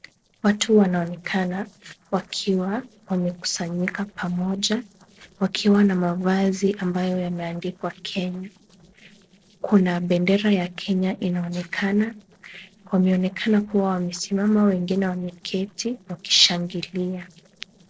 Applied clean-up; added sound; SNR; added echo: neural separator model SepFormer DNS4.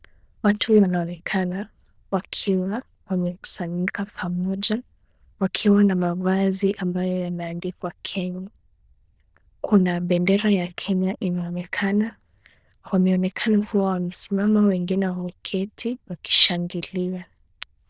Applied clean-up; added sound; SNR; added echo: neural diffusion model UNIVERSE++.